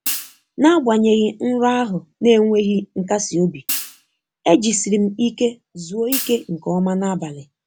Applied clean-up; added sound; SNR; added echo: none; Hi-hat; 9 dB; none.